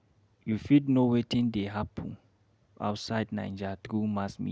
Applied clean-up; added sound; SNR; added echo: none; none; none; none.